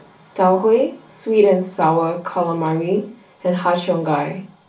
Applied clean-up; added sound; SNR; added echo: none; none; none; reverberation time 0.3 s.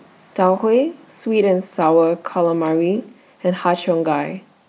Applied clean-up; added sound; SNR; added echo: none; none; none; none.